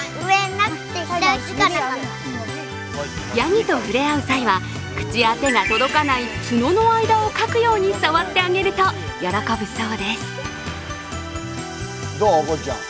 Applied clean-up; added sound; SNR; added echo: none; none; none; none.